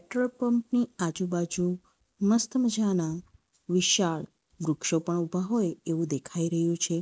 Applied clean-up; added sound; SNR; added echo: none; none; none; none.